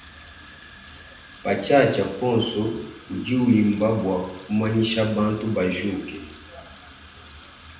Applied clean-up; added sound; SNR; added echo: none; Sink (filling or washing) / Water tap, faucet; 18 dB; reverberation time 0.7 s.